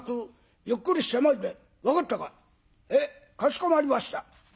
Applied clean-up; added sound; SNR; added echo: none; none; none; none.